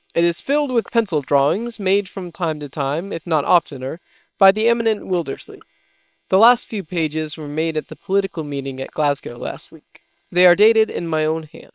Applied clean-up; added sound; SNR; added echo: neural separator model SepFormer WHAM!.